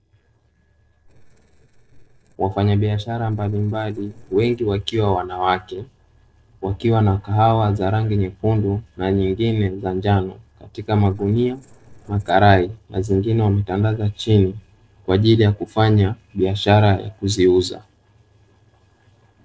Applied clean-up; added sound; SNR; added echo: neural separator model SepFormer DNS4.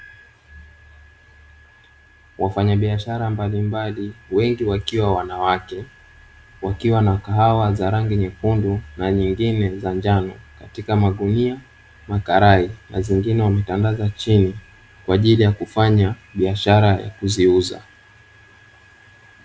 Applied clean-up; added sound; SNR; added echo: none; none; none; none.